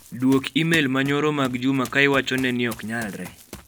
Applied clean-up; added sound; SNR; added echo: none; Run; 19 dB; none.